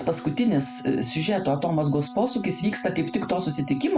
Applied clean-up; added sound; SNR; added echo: none; Wind instrument, woodwind instrument; 15 dB; none.